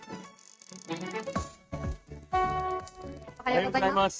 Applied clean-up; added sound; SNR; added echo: neural mask model RNNoise.